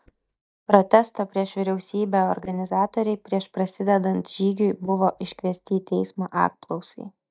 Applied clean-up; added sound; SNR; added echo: neural mask model DeepFilterNet 3.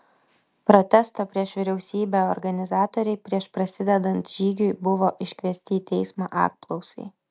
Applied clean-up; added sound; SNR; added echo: none; none; none; none.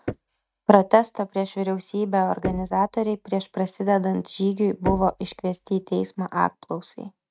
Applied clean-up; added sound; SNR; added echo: neural mask model RNNoise.